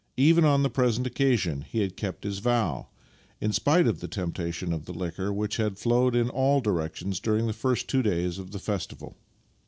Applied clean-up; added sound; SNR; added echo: none; none; none; none.